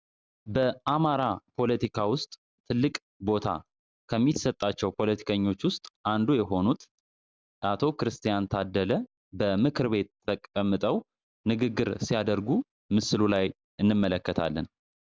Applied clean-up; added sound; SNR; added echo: none; none; none; none.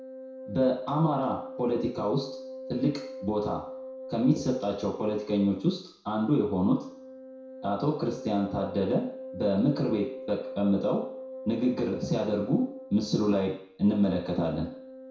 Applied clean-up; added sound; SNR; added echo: none; Wind instrument, woodwind instrument; 13 dB; reverberation time 0.6 s.